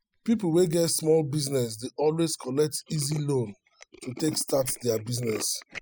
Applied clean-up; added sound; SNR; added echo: classical method spectral subtraction.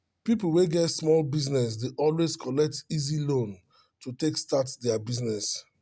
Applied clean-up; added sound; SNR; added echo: none; none; none; none.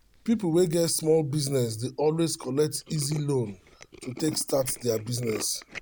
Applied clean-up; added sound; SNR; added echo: none; Tools; 19 dB; none.